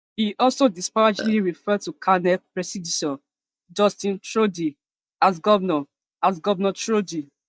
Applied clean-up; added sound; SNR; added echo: neural mask model DeepFilterNet 3.